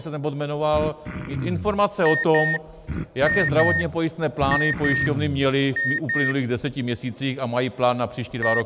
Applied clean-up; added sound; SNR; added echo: none; Cough + Alarm; 4 dB; none.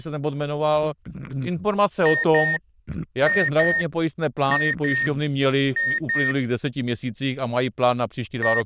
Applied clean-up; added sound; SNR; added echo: neural diffusion model UNIVERSE++.